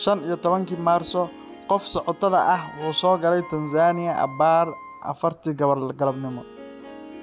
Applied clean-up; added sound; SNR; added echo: none; Harp + Wind instrument, woodwind instrument; 18 dB; none.